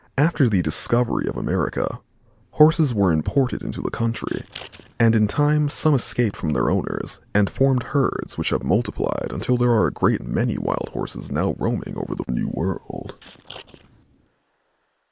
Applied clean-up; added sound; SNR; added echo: neural mask model Resemble Enhance denoiser.